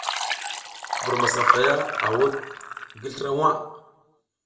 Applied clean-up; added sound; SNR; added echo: none; Liquid; 1 dB; reverberation time 0.6 s.